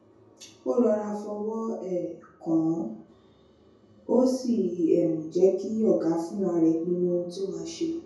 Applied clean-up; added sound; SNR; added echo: none; none; none; reverberation time 0.6 s.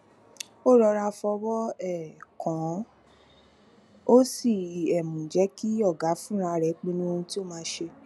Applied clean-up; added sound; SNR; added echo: none; none; none; none.